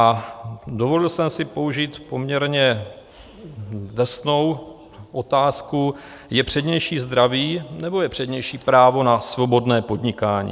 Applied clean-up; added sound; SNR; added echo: none; none; none; none.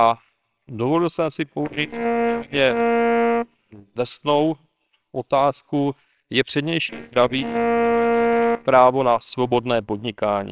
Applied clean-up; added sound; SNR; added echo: neural separator model SepFormer WHAMR!.